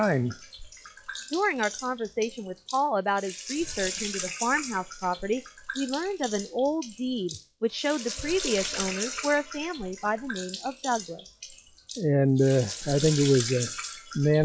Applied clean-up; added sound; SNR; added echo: classical method log-MMSE.